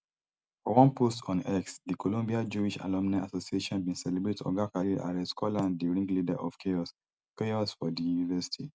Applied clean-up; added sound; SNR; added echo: none; none; none; none.